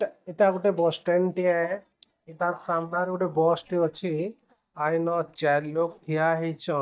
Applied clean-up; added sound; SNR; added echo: neural mask model DeepFilterNet 3.